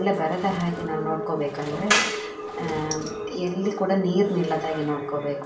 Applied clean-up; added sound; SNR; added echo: none; Sliding door; 18 dB; reverberation time 0.4 s.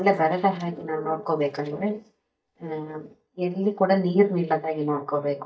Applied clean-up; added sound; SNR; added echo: neural mask model DeepFilterNet 3.